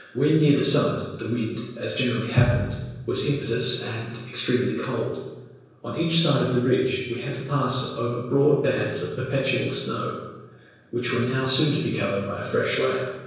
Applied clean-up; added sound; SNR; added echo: none; none; none; reverberation time 1.0 s.